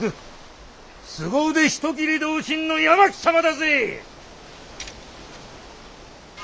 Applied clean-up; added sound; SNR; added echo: none; none; none; none.